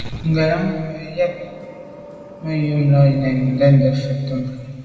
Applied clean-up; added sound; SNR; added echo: none; Vehicle; 19 dB; reverberation time 1.9 s.